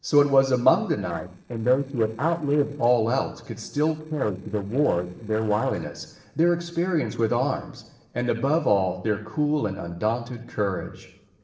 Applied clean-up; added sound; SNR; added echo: neural separator model SepFormer DNS4.